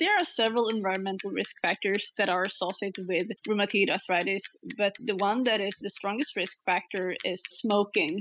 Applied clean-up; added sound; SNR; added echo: classical method spectral subtraction.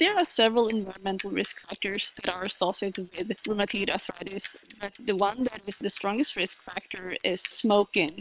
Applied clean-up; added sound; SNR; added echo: neural separator model SepFormer WHAM!.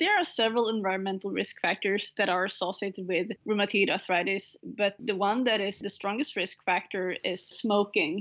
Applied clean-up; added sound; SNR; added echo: none; none; none; none.